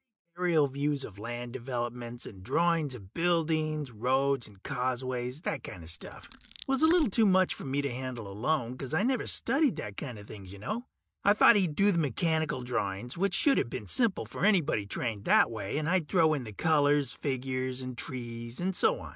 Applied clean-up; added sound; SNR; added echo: neural mask model DeepFilterNet 3.